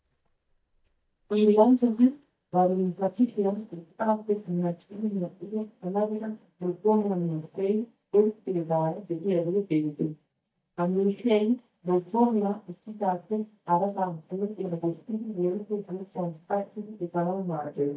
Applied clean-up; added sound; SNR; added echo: neural mask model DeepFilterNet 3.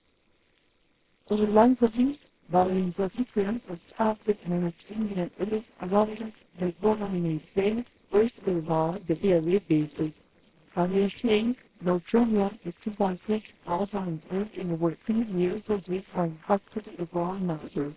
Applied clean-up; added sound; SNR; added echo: neural separator model SepFormer WHAMR!.